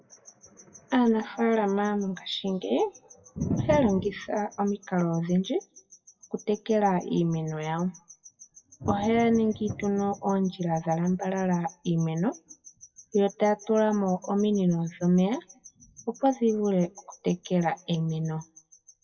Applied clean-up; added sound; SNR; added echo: classical method WPE with log-MMSE.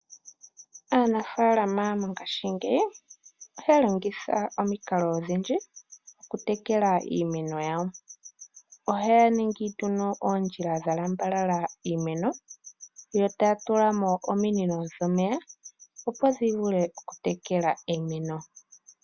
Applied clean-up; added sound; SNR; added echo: none; none; none; none.